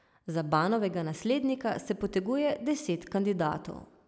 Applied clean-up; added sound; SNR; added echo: none; none; none; none.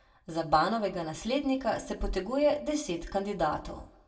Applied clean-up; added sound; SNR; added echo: none; none; none; reverberation time 0.2 s.